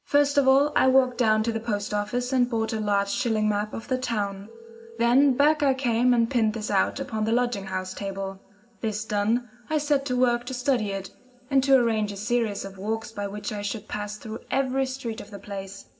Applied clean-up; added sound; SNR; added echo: none; Telephone; 18 dB; reverberation time 2.2 s.